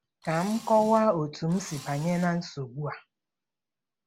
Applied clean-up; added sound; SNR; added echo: none; Engine / Drill; 19 dB; none.